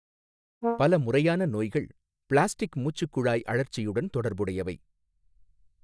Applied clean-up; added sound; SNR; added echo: neural mask model DeepFilterNet 3.